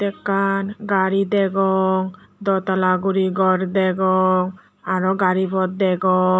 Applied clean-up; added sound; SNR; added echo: none; none; none; none.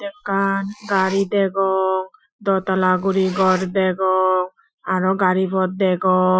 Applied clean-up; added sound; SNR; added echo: classical method Wiener filter.